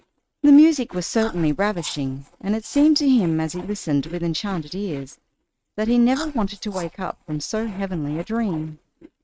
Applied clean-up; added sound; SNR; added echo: neural mask model RNNoise.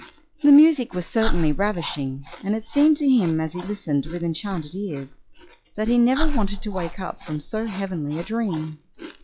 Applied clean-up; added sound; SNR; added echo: classical method log-MMSE.